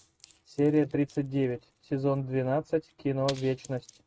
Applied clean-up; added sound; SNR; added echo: neural mask model RNNoise.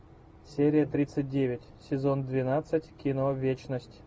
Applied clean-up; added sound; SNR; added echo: none; none; none; none.